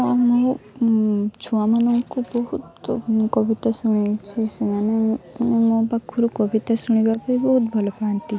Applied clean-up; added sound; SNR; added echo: none; none; none; none.